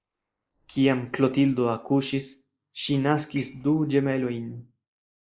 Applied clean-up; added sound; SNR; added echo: neural mask model Resemble Enhance denoiser.